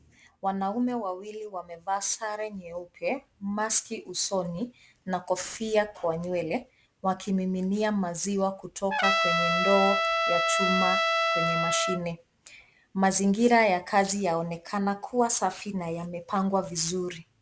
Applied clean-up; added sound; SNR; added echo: none; Trumpet; -3 dB; none.